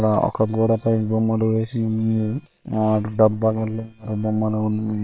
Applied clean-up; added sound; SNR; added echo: neural separator model SepFormer WHAM!.